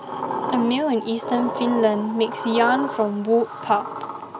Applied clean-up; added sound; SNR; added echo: none; Sliding door; 7 dB; none.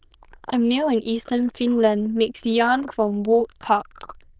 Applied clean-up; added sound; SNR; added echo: neural diffusion model UNIVERSE++.